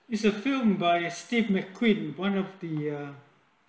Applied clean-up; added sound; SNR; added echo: none; none; none; none.